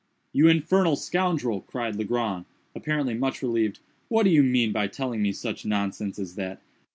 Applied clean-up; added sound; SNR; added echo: none; none; none; none.